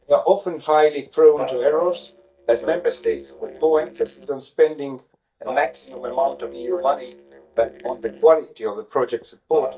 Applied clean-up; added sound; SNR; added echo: neural mask model DeepFilterNet 3.